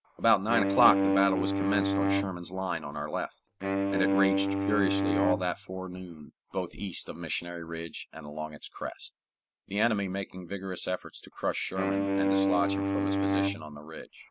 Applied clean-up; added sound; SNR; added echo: none; Wind instrument, woodwind instrument; -2 dB; none.